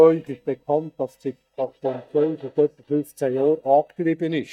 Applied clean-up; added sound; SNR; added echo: neural mask model DeepFilterNet 3.